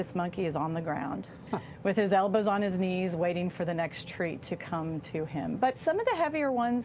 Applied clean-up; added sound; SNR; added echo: none; none; none; none.